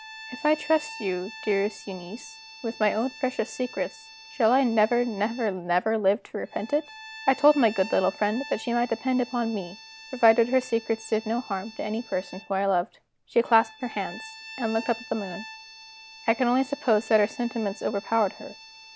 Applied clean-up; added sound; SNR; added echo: none; Bowed string instrument; 18 dB; none.